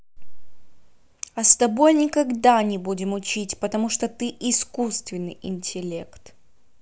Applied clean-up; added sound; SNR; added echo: none; none; none; none.